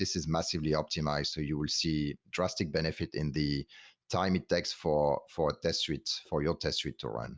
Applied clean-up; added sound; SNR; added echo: none; none; none; none.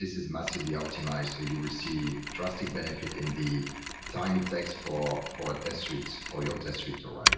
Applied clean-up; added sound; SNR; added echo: none; Mechanisms; 3 dB; reverberation time 0.9 s.